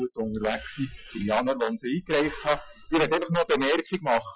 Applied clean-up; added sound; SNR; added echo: classical method Wiener filter.